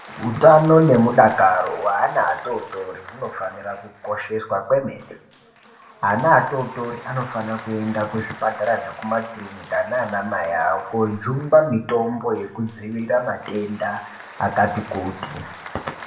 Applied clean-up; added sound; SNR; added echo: none; Applause; 20 dB; reverberation time 0.6 s.